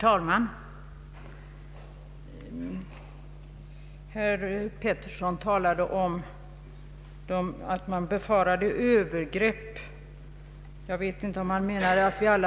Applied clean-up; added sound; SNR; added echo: none; none; none; none.